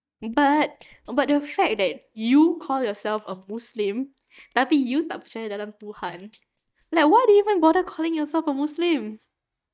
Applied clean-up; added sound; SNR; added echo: neural mask model DeepFilterNet 3.